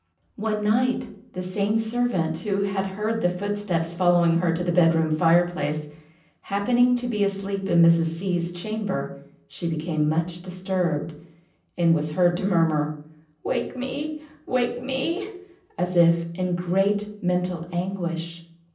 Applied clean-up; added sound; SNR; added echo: none; none; none; reverberation time 0.6 s.